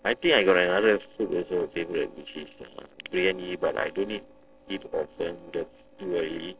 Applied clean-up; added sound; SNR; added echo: neural separator model SepFormer DNS4.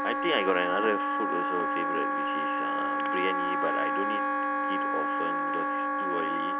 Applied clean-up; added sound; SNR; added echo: none; Wind instrument, woodwind instrument; -5 dB; none.